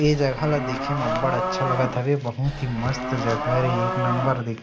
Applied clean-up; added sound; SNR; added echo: none; Livestock, farm animals, working animals; 3 dB; none.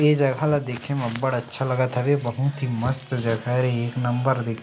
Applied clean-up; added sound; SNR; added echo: none; none; none; none.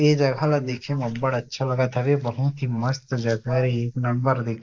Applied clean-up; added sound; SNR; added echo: neural mask model Resemble Enhance denoiser.